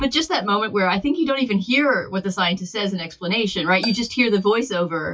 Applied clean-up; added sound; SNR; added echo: classical method WPE with log-MMSE.